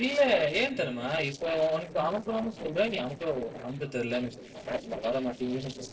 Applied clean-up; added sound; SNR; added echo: neural separator model SepFormer DNS4.